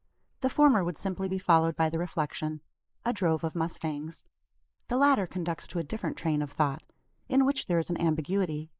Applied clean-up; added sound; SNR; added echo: neural mask model Resemble Enhance denoiser.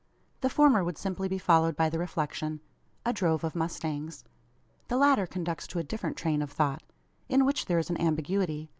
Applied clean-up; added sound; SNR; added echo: none; none; none; none.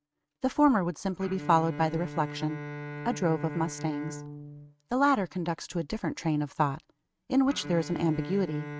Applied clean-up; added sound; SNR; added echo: neural mask model RNNoise.